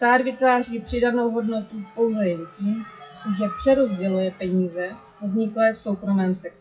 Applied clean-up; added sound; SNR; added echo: classical method WPE with log-MMSE.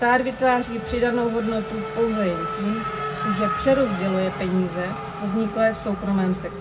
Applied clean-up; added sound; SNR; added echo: none; Race car, auto racing / Accelerating, revving, vroom; 8 dB; reverberation time 0.4 s.